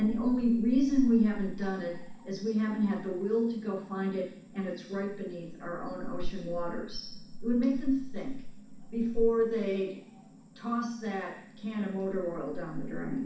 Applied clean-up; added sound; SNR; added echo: none; Cricket / Frog; 8 dB; reverberation time 0.6 s.